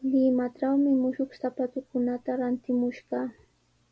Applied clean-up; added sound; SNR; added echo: none; none; none; none.